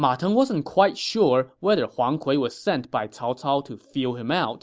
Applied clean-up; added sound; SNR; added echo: none; none; none; none.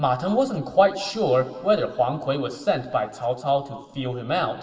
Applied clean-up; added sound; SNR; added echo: none; none; none; reverberation time 1.8 s.